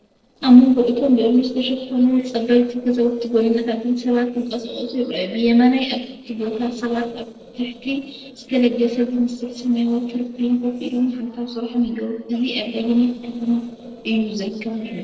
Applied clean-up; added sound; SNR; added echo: neural separator model SepFormer DNS4.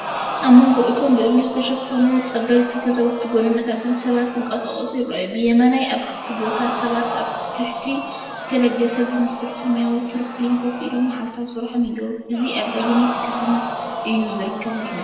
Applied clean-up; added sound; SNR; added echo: none; Crowd; 9 dB; reverberation time 1.3 s.